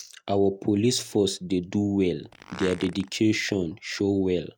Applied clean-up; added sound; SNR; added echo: neural mask model RNNoise.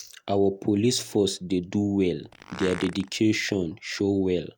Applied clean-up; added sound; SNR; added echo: none; Fart; 15 dB; none.